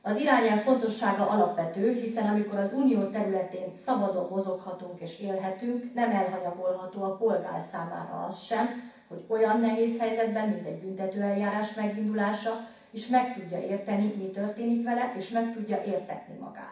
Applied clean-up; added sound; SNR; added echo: none; none; none; reverberation time 0.6 s.